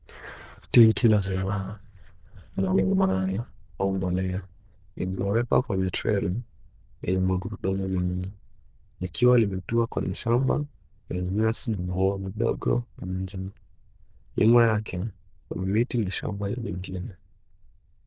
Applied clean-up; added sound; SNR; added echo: neural diffusion model UNIVERSE++.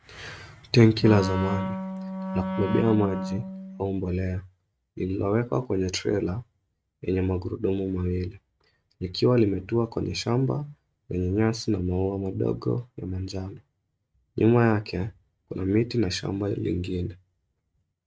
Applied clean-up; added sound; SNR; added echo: neural mask model RNNoise.